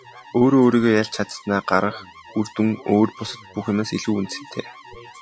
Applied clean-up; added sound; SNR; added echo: classical method log-MMSE.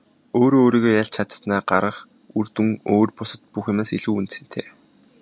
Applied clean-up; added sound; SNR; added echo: none; none; none; none.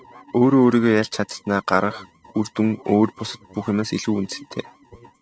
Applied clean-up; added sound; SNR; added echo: neural mask model RNNoise.